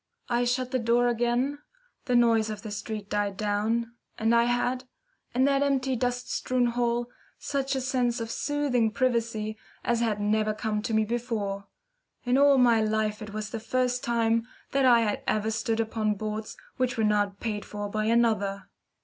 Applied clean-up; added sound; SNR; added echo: none; none; none; none.